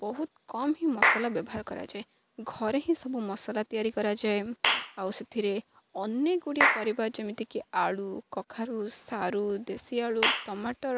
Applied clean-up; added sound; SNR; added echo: none; Clapping / Chirp, tweet; 3 dB; none.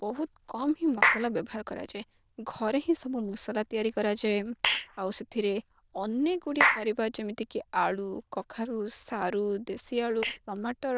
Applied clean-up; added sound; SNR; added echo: neural diffusion model UNIVERSE++.